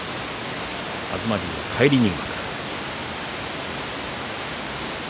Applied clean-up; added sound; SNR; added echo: none; Water; 1 dB; none.